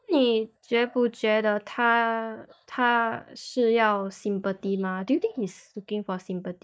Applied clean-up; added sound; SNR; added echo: neural mask model DeepFilterNet 3.